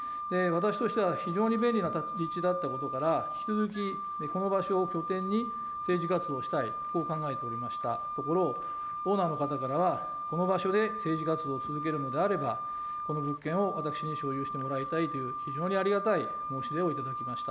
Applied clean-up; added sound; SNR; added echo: none; Wind instrument, woodwind instrument; 5 dB; none.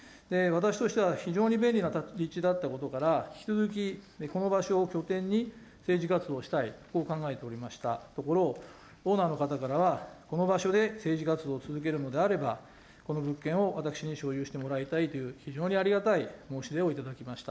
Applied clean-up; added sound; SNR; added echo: none; none; none; none.